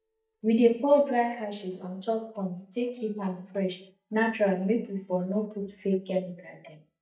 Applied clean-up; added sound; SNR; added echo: neural mask model DeepFilterNet 3.